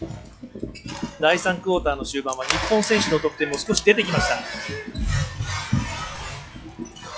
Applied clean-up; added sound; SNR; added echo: classical method log-MMSE.